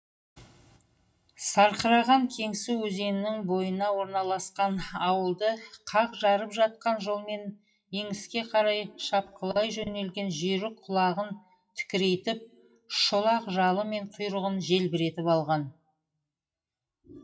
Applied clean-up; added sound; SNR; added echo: classical method WPE with log-MMSE.